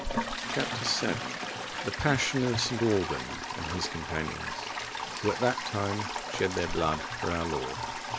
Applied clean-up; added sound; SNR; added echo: none; Toilet flush; 3 dB; none.